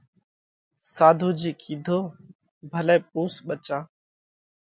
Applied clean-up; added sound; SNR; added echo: none; none; none; none.